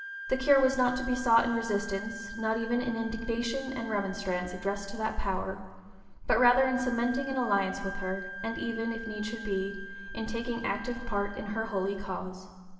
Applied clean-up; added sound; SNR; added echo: none; Wind instrument, woodwind instrument; 12 dB; reverberation time 1.3 s.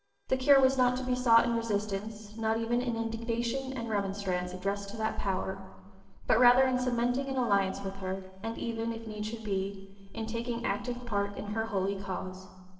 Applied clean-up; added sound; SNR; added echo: neural separator model SepFormer DNS4.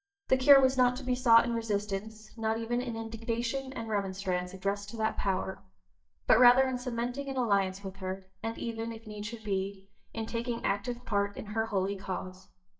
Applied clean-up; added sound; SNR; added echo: neural mask model DeepFilterNet 3.